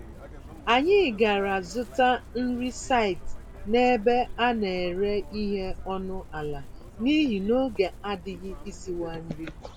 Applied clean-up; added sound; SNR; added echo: none; Chirp, tweet; 12 dB; none.